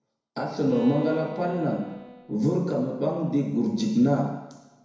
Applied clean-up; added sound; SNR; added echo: none; Bowed string instrument; 15 dB; reverberation time 1.0 s.